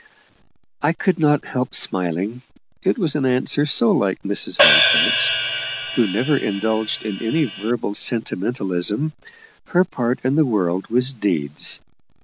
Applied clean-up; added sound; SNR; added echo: none; Hi-hat; -1 dB; none.